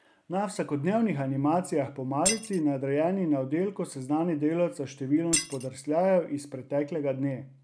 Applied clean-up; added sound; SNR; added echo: none; Shatter; 2 dB; none.